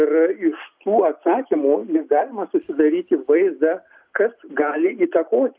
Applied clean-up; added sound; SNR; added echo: none; none; none; none.